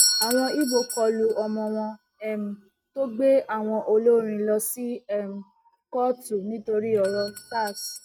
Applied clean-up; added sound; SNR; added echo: neural mask model RNNoise.